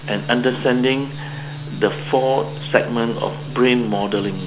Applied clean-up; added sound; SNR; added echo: none; Organ; 11 dB; none.